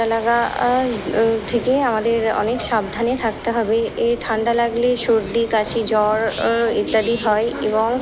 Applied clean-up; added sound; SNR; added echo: none; Waves, surf; 15 dB; none.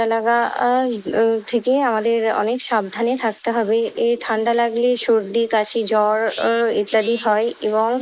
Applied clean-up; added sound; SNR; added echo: neural mask model Resemble Enhance denoiser.